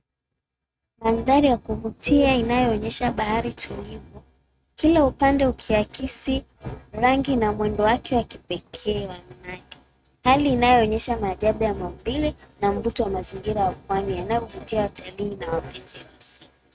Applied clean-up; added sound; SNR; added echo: neural mask model RNNoise.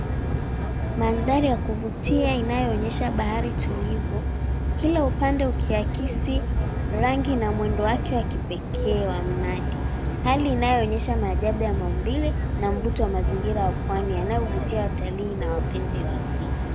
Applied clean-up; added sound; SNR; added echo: none; Aircraft; -2 dB; none.